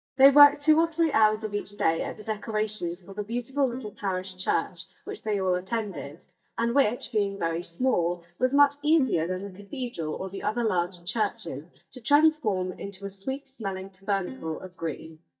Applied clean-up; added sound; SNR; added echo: neural mask model DeepFilterNet 3.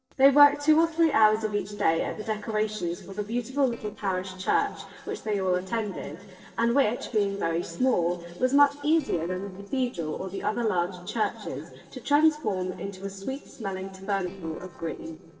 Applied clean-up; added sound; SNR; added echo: neural separator model SepFormer DNS4.